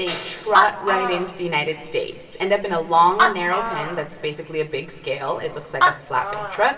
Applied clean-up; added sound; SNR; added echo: none; Animal; 3 dB; reverberation time 1.9 s.